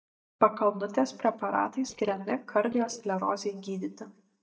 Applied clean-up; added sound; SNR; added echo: neural mask model DeepFilterNet 3.